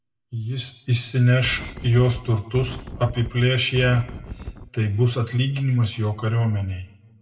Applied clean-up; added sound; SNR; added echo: none; Wind; 12 dB; reverberation time 0.6 s.